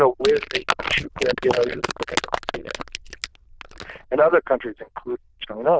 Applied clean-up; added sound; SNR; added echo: neural diffusion model UNIVERSE++.